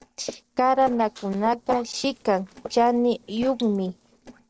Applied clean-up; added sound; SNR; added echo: neural separator model SepFormer DNS4.